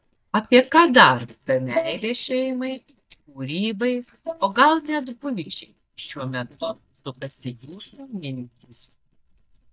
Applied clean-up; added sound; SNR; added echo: neural mask model DeepFilterNet 3.